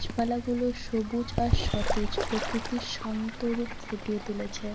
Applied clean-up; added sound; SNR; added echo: none; Bird / Fowl; 1 dB; none.